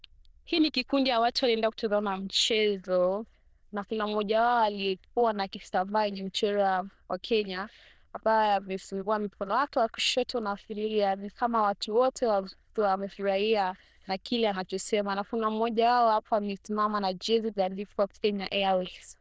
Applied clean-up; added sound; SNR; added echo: neural diffusion model UNIVERSE++.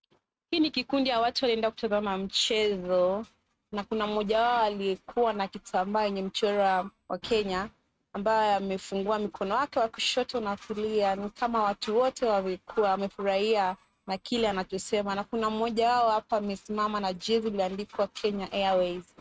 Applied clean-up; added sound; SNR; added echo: neural mask model RNNoise.